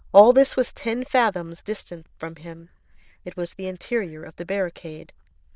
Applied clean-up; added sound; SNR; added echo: neural diffusion model UNIVERSE++.